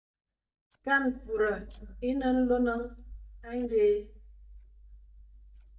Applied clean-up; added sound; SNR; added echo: neural mask model DeepFilterNet 3.